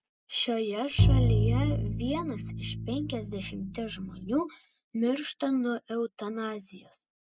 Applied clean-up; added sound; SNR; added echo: none; Bowed string instrument; -4 dB; none.